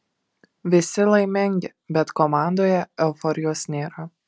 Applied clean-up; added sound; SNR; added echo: none; none; none; none.